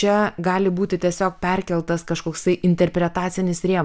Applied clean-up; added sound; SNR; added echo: none; none; none; none.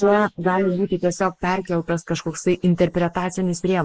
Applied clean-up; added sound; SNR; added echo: neural mask model Resemble Enhance denoiser.